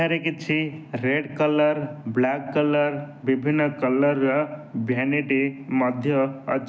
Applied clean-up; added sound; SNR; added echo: none; none; none; none.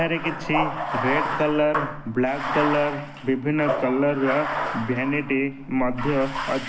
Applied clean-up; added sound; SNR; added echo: none; Bathtub (filling or washing); 5 dB; none.